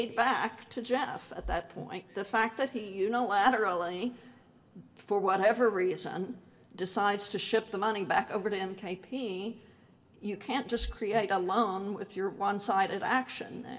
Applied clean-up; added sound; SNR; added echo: none; Bird vocalization, bird call, bird song; -2 dB; reverberation time 1.4 s.